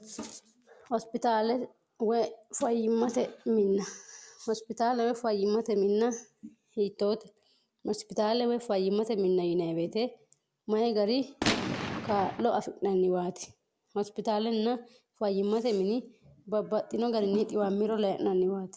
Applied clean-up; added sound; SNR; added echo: none; Gunshot, gunfire; 3 dB; none.